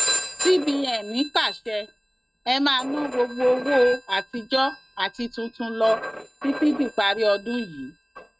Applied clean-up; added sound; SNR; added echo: neural mask model RNNoise.